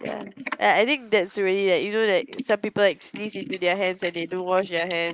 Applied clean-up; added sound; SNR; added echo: neural mask model Resemble Enhance denoiser.